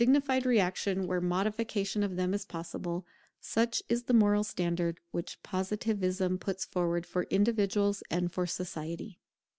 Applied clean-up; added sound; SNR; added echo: none; none; none; none.